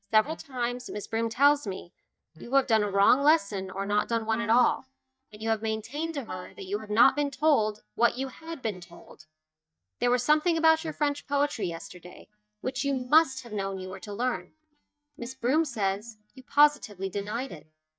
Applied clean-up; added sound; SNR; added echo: neural mask model DeepFilterNet 3.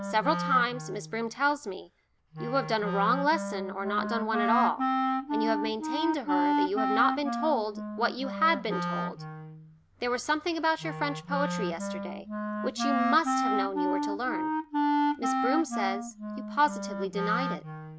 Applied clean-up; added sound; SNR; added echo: none; Wind instrument, woodwind instrument; 1 dB; none.